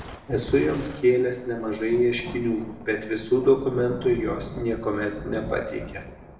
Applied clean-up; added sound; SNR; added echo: none; Thunder; 14 dB; reverberation time 1.0 s.